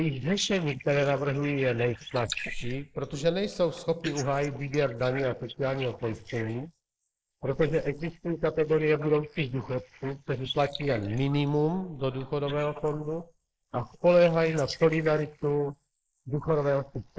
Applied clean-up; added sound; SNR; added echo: neural mask model Resemble Enhance denoiser.